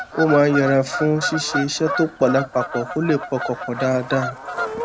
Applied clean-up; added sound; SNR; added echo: none; Bird vocalization, bird call, bird song / Fowl; 7 dB; none.